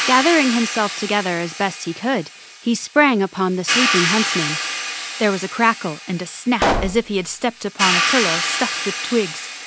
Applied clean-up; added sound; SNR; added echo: none; Hi-hat + Explosion; 3 dB; none.